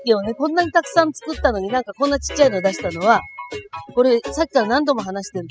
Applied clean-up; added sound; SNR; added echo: classical method spectral subtraction.